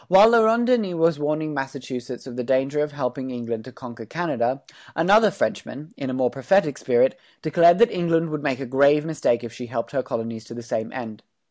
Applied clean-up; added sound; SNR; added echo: none; none; none; none.